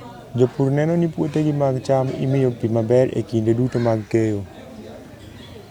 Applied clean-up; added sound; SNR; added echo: none; none; none; none.